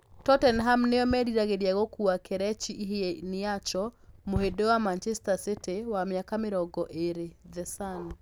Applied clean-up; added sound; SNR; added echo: none; none; none; none.